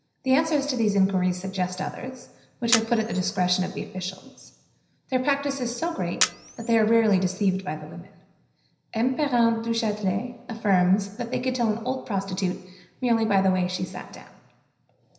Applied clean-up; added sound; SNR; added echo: none; Camera; 7 dB; reverberation time 0.9 s.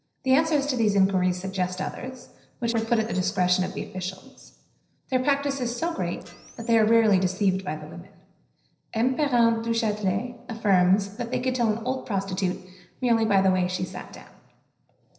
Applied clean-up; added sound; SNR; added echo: neural separator model SepFormer DNS4.